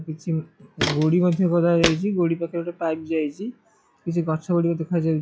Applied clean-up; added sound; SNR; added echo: classical method log-MMSE.